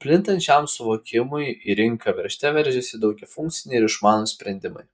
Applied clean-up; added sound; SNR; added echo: neural mask model Resemble Enhance denoiser.